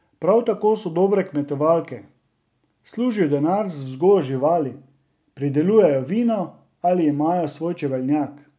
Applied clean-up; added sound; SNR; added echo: none; none; none; none.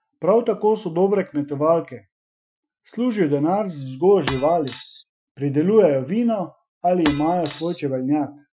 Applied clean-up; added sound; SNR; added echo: classical method Wiener filter.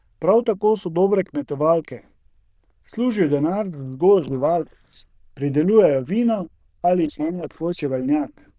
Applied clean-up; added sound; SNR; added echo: neural diffusion model UNIVERSE++.